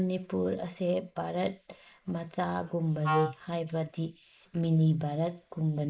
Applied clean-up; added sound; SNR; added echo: neural mask model Resemble Enhance denoiser.